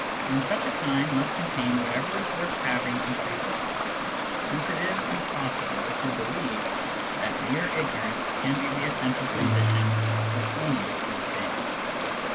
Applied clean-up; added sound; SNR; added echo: none; Guitar + Stream; -4 dB; none.